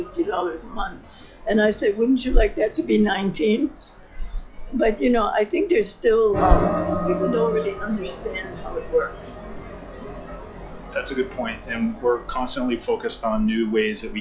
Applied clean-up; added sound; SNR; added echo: classical method log-MMSE.